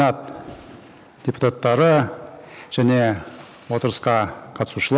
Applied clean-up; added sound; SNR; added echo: none; none; none; none.